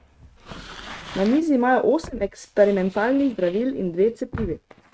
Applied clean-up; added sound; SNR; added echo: neural mask model RNNoise.